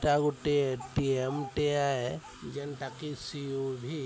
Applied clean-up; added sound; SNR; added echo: none; none; none; none.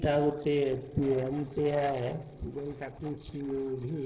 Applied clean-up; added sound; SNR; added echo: neural separator model SepFormer DNS4.